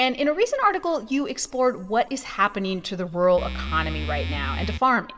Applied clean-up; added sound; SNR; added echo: none; Musical instrument; 5 dB; reverberation time 1.0 s.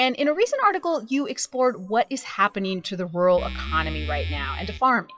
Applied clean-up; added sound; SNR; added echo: classical method WPE with log-MMSE.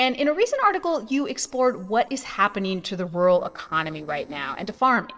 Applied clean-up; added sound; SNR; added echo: neural separator model SepFormer DNS4.